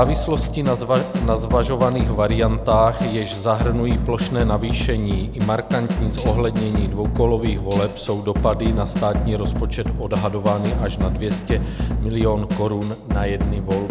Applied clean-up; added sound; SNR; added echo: none; Drum / Drum kit + Tambourine; 1 dB; none.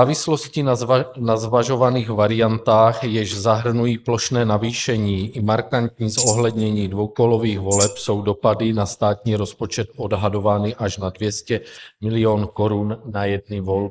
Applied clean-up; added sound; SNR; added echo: neural mask model Resemble Enhance denoiser.